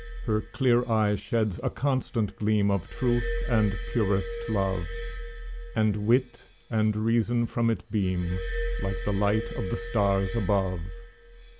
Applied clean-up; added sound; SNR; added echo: none; Glass; 8 dB; none.